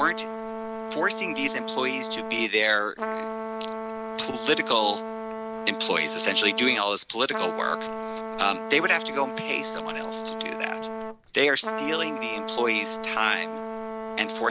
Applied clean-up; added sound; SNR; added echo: none; Trumpet; 5 dB; none.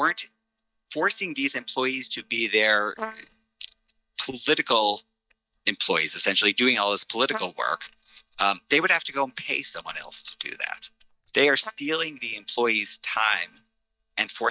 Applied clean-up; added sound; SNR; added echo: neural mask model DeepFilterNet 3.